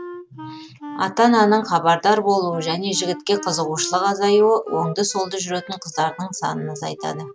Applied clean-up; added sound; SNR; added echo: none; Wind instrument, woodwind instrument; 16 dB; none.